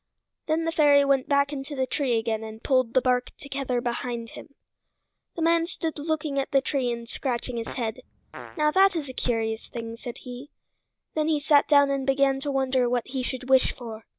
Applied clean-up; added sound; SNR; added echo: none; Fart; 20 dB; none.